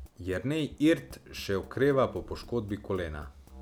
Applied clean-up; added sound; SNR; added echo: none; Drum kit; 19 dB; none.